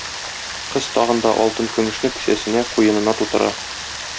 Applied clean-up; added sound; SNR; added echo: none; Rain; 9 dB; none.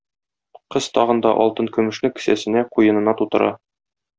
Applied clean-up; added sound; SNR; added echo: none; none; none; none.